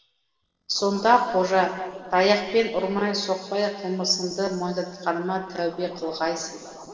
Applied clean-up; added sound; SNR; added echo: neural separator model SepFormer DNS4.